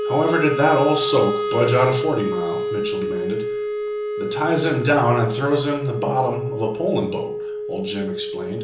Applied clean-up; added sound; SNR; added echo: none; Wind instrument, woodwind instrument; 3 dB; reverberation time 1.2 s.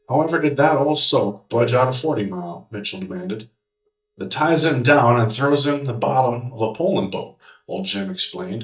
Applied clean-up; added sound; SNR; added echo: neural mask model DeepFilterNet 3.